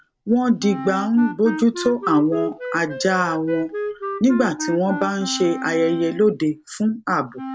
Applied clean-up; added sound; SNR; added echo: none; Wind instrument, woodwind instrument; 10 dB; none.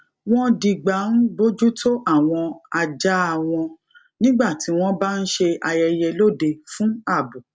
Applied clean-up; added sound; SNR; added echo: none; none; none; none.